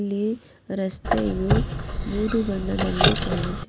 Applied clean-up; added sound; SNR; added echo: none; Squeak; -3 dB; none.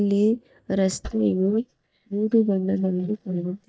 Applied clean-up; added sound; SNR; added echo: neural mask model DeepFilterNet 3.